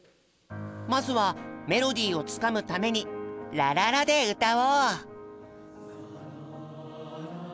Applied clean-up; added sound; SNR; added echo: none; none; none; none.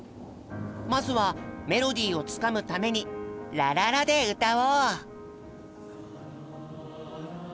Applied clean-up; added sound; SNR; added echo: none; Thunder / Rain; 17 dB; none.